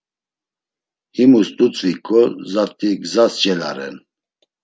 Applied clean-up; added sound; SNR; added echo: none; none; none; none.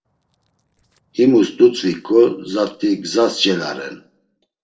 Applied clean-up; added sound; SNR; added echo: neural separator model SepFormer DNS4.